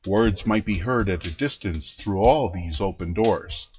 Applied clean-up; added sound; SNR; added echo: classical method WPE with log-MMSE.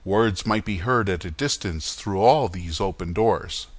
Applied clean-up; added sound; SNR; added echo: none; none; none; none.